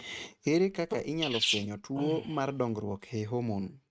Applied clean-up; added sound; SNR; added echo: neural mask model RNNoise.